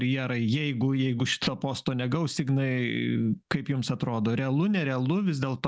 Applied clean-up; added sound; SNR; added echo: none; none; none; none.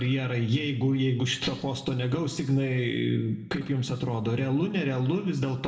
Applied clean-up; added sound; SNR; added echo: none; none; none; reverberation time 0.9 s.